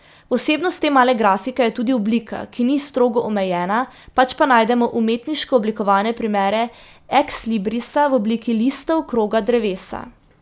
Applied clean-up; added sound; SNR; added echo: none; none; none; none.